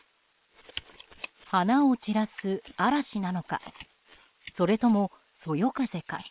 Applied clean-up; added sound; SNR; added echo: neural separator model SepFormer WHAM!.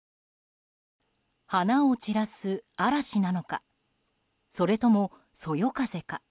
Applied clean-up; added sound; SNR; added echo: none; none; none; none.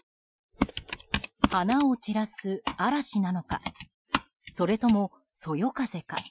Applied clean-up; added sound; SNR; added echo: classical method Wiener filter.